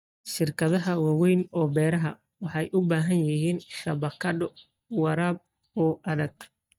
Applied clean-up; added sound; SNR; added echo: neural mask model DeepFilterNet 3.